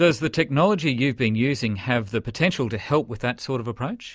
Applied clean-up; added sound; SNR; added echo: none; none; none; none.